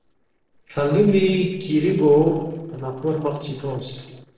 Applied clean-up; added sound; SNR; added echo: neural separator model SepFormer DNS4.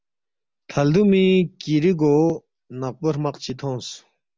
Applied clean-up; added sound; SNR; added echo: none; none; none; none.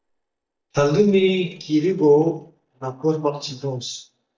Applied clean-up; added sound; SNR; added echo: neural mask model DeepFilterNet 3.